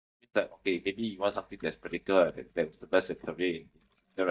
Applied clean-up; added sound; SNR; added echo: neural mask model DeepFilterNet 3.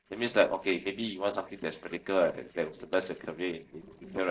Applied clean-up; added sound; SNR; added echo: neural separator model SepFormer DNS4.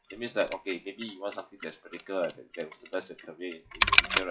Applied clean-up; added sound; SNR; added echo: classical method WPE with log-MMSE.